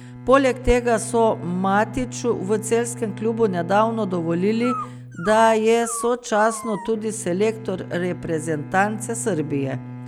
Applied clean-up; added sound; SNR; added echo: none; Bowed string instrument + Dog; 13 dB; none.